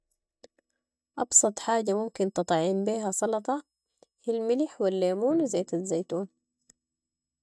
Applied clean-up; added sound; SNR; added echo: neural mask model DeepFilterNet 3.